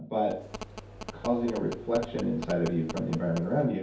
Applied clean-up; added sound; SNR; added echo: none; Telephone; 12 dB; reverberation time 0.6 s.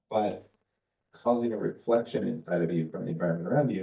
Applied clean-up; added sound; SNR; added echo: neural mask model DeepFilterNet 3.